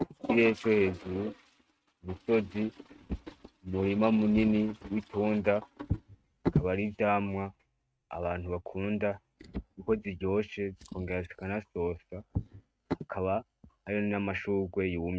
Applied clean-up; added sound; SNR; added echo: neural mask model RNNoise.